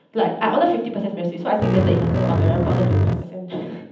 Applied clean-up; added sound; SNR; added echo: none; Bass guitar; -4 dB; reverberation time 0.8 s.